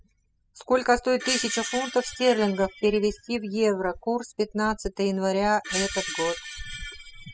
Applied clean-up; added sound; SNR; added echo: classical method spectral subtraction.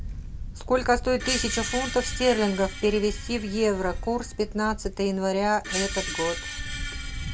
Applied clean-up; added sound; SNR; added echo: none; Camera + Screech; 6 dB; none.